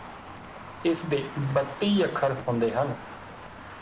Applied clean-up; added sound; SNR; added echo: none; Traffic noise, roadway noise; 13 dB; none.